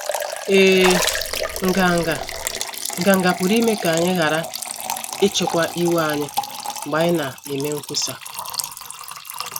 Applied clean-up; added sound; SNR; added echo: none; Water / Splash, splatter + Liquid; 6 dB; none.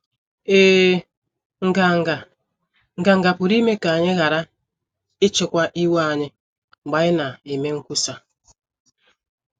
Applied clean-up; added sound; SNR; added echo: none; none; none; none.